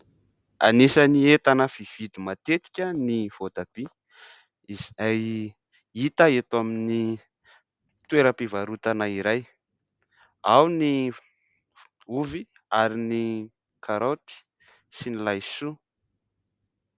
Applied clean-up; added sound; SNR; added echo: none; none; none; none.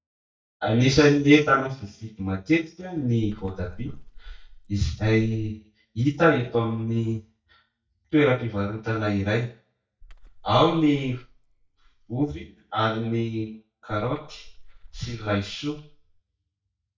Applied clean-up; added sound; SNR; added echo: neural mask model DeepFilterNet 3.